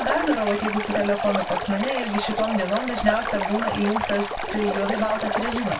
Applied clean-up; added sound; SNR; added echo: none; Stream; 3 dB; reverberation time 0.1 s.